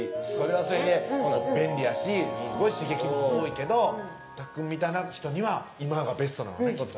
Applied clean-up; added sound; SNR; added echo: none; Mallet percussion; 7 dB; none.